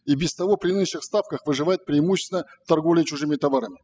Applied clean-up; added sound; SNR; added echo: classical method spectral subtraction.